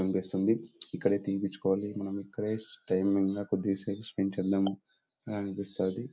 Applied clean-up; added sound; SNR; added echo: none; none; none; none.